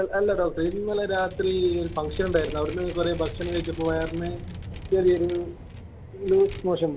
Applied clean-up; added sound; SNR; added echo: none; Vehicle; 11 dB; none.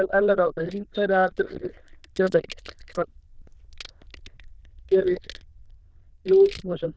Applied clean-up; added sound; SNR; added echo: neural diffusion model UNIVERSE++.